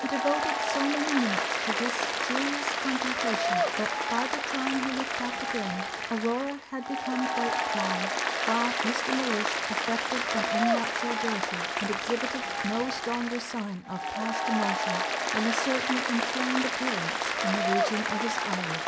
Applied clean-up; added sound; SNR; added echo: none; Applause; -3 dB; none.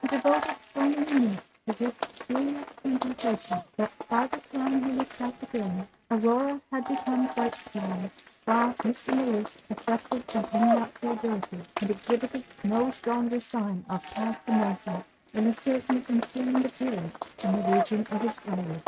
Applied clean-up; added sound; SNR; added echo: neural mask model RNNoise.